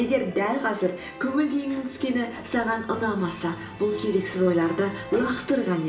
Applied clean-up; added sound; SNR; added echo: none; Sliding door; 20 dB; reverberation time 0.6 s.